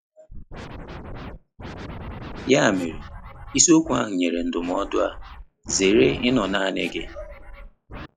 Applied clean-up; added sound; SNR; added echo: classical method log-MMSE.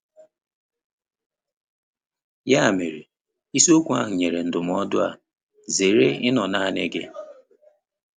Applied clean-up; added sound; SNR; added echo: none; none; none; none.